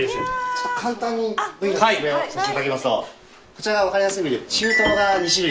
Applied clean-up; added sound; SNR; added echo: none; Door; 17 dB; none.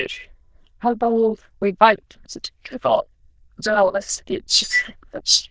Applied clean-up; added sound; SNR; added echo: neural diffusion model UNIVERSE++.